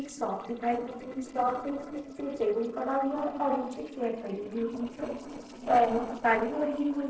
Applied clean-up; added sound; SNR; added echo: neural separator model SepFormer DNS4.